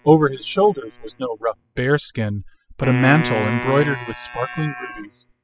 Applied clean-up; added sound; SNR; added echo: classical method spectral subtraction.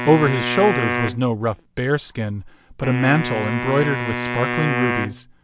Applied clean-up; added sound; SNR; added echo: none; Wind instrument, woodwind instrument; 5 dB; none.